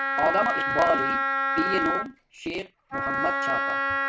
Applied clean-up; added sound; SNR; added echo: none; Wind instrument, woodwind instrument; -2 dB; none.